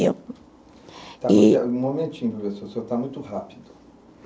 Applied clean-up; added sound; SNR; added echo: none; none; none; none.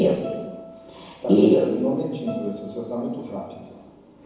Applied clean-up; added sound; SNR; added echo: none; Bowed string instrument; 17 dB; reverberation time 1.2 s.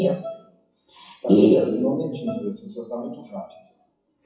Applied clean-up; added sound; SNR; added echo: classical method WPE with log-MMSE.